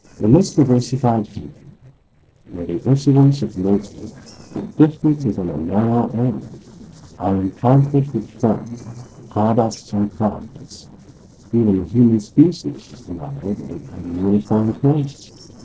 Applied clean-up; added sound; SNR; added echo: neural separator model SepFormer DNS4.